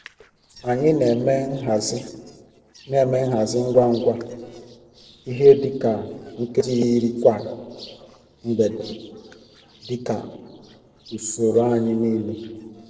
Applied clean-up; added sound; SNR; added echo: neural separator model SepFormer DNS4.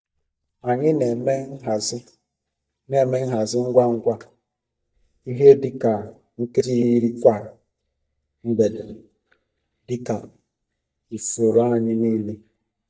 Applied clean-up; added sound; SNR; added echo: neural mask model DeepFilterNet 3.